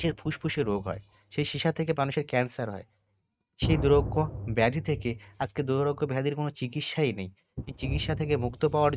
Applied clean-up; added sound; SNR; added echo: neural mask model RNNoise.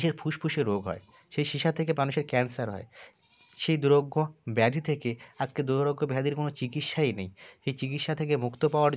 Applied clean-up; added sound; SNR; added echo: none; none; none; none.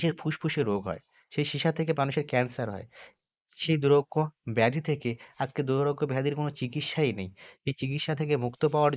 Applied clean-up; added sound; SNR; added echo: neural mask model Resemble Enhance denoiser.